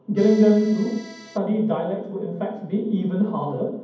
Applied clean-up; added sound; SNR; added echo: none; Accordion; 20 dB; reverberation time 0.8 s.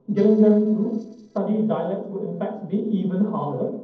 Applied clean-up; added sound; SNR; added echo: neural separator model SepFormer DNS4.